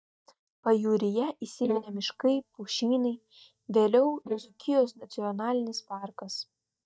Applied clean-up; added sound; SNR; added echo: neural mask model DeepFilterNet 3.